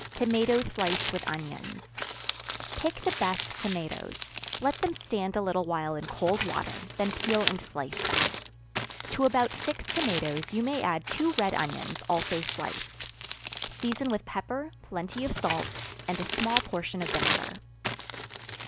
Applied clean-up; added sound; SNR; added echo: none; Crumpling, crinkling; 2 dB; none.